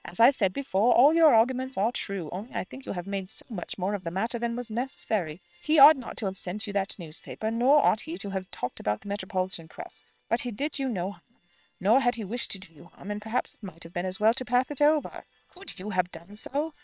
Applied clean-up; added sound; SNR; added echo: neural separator model SepFormer WHAM!.